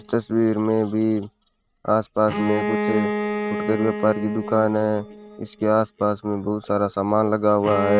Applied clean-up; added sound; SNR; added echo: neural mask model RNNoise.